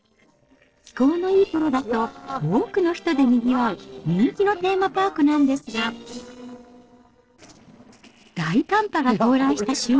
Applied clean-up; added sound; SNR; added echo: neural separator model SepFormer DNS4.